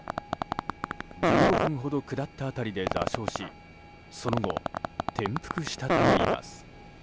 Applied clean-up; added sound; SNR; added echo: none; Fart; -4 dB; none.